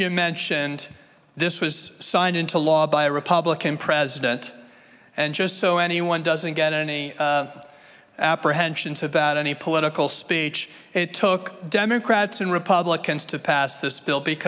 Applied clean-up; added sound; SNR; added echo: none; none; none; none.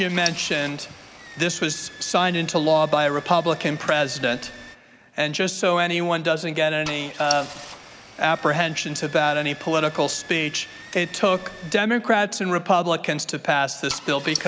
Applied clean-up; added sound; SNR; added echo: none; Engine starting / Car; 16 dB; none.